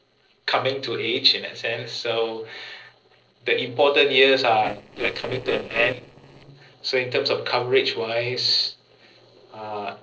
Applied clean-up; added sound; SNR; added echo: neural separator model SepFormer DNS4.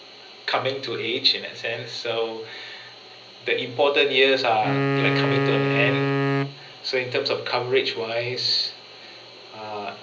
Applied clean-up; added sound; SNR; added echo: none; Wind instrument, woodwind instrument; -1 dB; reverberation time 0.5 s.